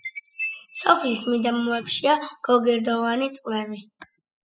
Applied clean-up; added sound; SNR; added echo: classical method spectral subtraction.